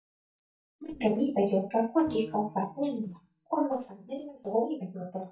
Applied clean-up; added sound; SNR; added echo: neural mask model DeepFilterNet 3.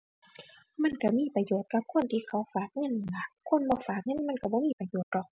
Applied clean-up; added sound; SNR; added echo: none; none; none; none.